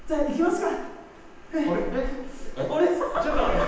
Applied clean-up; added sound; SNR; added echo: none; Meow / Purr; 7 dB; reverberation time 0.9 s.